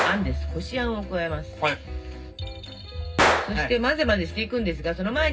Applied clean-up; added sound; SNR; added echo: none; Gunshot, gunfire; 4 dB; reverberation time 0.4 s.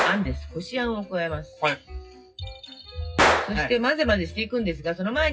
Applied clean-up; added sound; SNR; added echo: classical method WPE with log-MMSE.